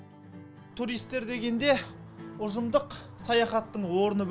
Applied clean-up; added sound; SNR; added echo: none; Acoustic guitar; 16 dB; none.